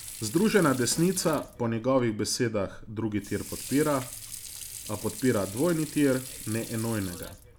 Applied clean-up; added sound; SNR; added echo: none; Sink (filling or washing) / Water; 14 dB; none.